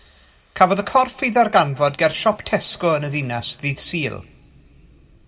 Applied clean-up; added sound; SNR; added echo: none; none; none; reverberation time 0.8 s.